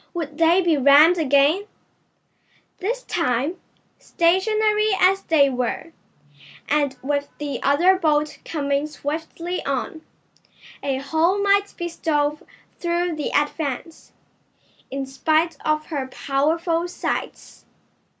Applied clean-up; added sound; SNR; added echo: none; none; none; none.